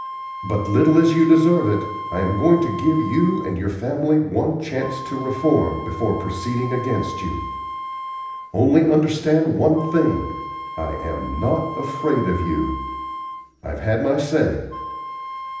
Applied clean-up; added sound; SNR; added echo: none; Wind instrument, woodwind instrument; 11 dB; reverberation time 0.9 s.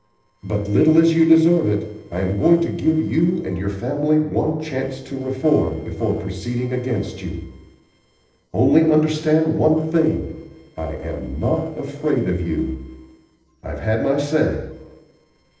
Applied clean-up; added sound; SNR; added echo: neural separator model SepFormer DNS4.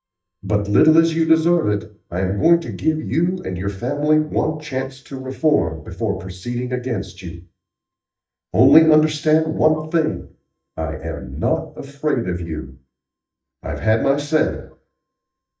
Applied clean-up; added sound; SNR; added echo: neural mask model DeepFilterNet 3.